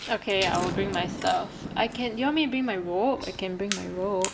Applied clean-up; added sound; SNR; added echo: none; Chewing, mastication + Thunder; 9 dB; none.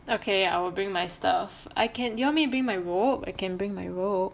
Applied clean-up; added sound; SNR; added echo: none; none; none; none.